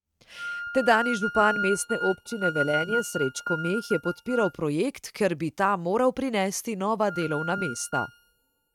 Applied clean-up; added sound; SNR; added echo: neural mask model RNNoise.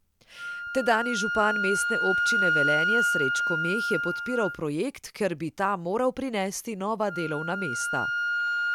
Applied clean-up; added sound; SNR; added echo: none; Wind instrument, woodwind instrument; -1 dB; none.